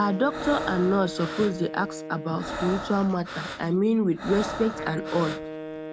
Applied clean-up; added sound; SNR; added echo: none; Wind instrument, woodwind instrument + Breathing; 8 dB; none.